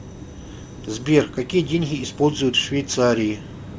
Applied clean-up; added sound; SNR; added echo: none; Bus; 19 dB; none.